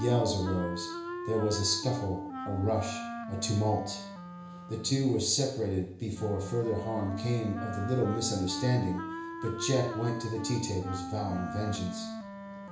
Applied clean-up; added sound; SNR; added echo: none; Wind instrument, woodwind instrument; 8 dB; reverberation time 0.5 s.